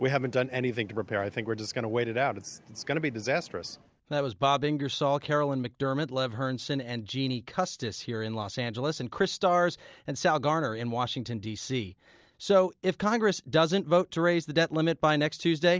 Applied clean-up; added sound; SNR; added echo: none; none; none; none.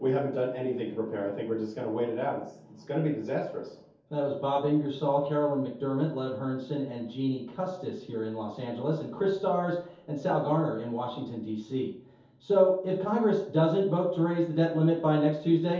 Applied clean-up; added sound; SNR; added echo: none; none; none; reverberation time 0.6 s.